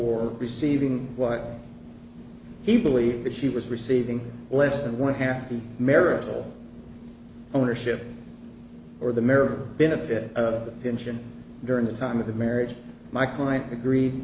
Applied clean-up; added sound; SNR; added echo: none; none; none; none.